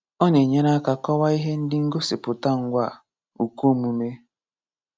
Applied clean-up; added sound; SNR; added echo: none; none; none; none.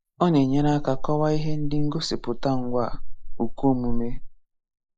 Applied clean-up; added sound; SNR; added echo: neural mask model Resemble Enhance denoiser.